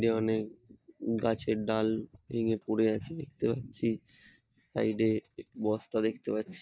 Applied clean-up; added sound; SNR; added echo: neural mask model DeepFilterNet 3.